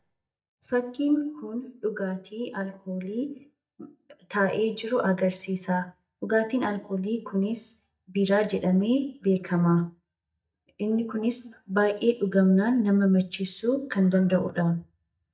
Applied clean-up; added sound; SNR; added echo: neural mask model DeepFilterNet 3.